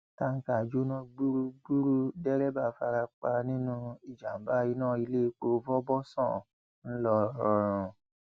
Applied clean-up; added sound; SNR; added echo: none; none; none; none.